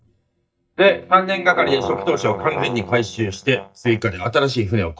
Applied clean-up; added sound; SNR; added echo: neural mask model DeepFilterNet 3.